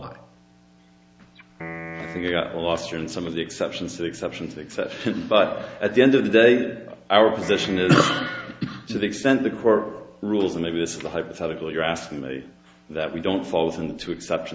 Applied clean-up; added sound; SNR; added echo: none; Piano; 12 dB; none.